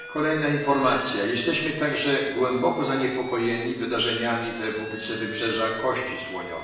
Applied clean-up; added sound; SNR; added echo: none; Alarm; 13 dB; reverberation time 0.9 s.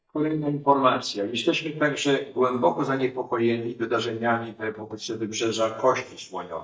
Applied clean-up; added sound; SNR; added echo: neural mask model DeepFilterNet 3.